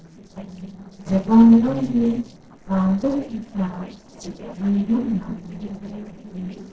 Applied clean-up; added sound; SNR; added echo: neural separator model SepFormer DNS4.